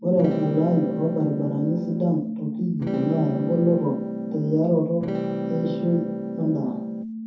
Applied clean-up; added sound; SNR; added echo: none; Electric guitar / Strum; 7 dB; reverberation time 0.5 s.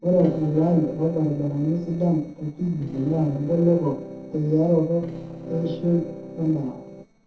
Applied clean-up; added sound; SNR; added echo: neural separator model SepFormer DNS4.